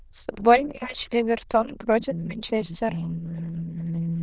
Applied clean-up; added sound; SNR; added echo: neural diffusion model UNIVERSE++.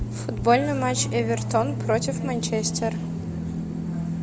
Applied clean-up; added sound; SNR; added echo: none; Meow; 20 dB; none.